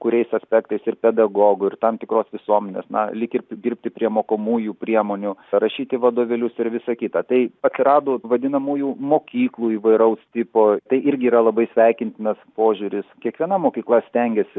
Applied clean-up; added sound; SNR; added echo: none; none; none; none.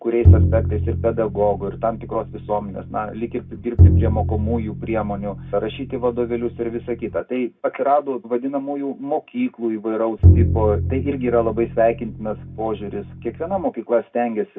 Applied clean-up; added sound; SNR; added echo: none; Bowed string instrument; -2 dB; reverberation time 0.2 s.